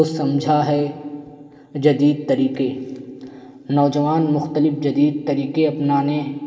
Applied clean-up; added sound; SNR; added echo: none; none; none; reverberation time 0.2 s.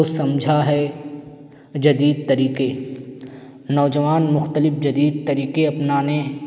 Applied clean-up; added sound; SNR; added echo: none; none; none; none.